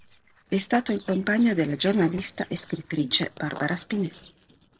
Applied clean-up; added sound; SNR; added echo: neural separator model SepFormer DNS4.